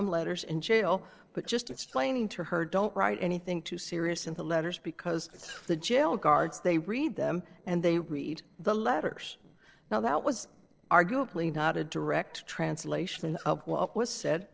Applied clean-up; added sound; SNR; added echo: neural separator model SepFormer DNS4.